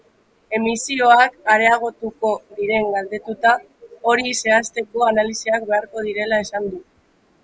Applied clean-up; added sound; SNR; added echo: none; none; none; none.